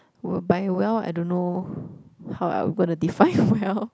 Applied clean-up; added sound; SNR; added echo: none; none; none; none.